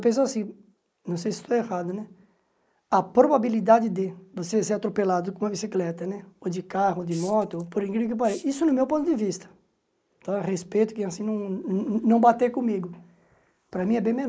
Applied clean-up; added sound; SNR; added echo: neural mask model Resemble Enhance denoiser.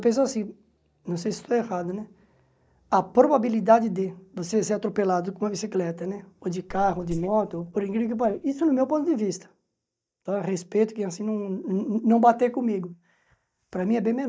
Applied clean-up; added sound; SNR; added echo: neural mask model DeepFilterNet 3.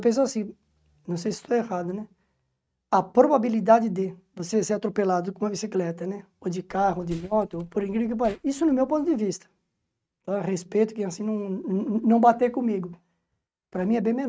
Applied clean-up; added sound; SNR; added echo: neural mask model RNNoise.